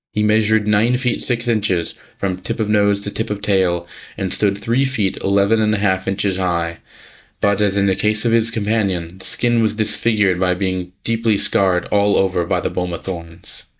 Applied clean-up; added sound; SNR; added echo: neural mask model DeepFilterNet 3.